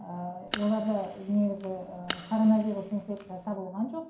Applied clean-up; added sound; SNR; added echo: none; Fire; 9 dB; reverberation time 0.5 s.